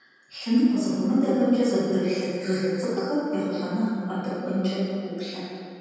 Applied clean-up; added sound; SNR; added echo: none; Bowed string instrument; 15 dB; reverberation time 2.1 s.